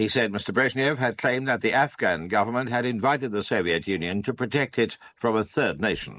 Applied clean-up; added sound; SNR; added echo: neural mask model Resemble Enhance denoiser.